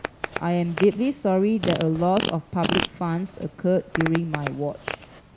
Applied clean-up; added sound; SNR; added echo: none; Fart; 8 dB; none.